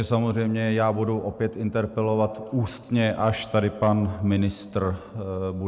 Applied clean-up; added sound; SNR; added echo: none; none; none; none.